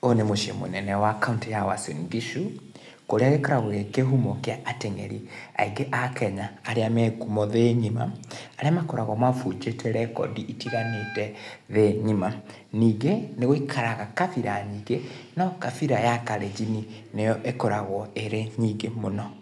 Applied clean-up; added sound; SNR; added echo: none; Wind instrument, woodwind instrument; 13 dB; none.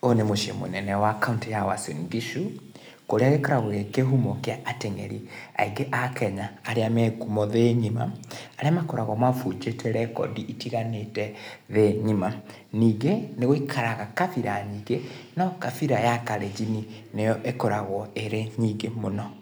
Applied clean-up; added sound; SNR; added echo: none; none; none; none.